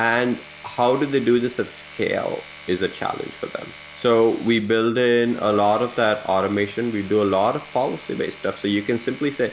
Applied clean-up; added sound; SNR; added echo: none; Domestic sounds, home sounds; 20 dB; none.